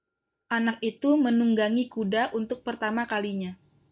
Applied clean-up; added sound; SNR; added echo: neural mask model DeepFilterNet 3.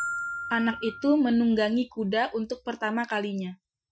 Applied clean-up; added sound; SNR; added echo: classical method Wiener filter.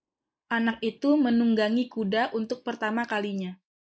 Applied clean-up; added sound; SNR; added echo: neural mask model Resemble Enhance denoiser.